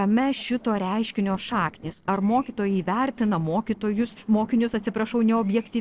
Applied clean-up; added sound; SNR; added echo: neural separator model SepFormer DNS4.